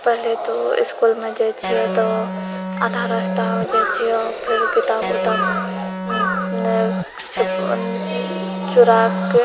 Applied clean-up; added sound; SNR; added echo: none; Bird vocalization, bird call, bird song / Crow + Electric guitar; 3 dB; none.